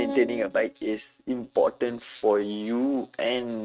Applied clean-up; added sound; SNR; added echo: neural mask model RNNoise.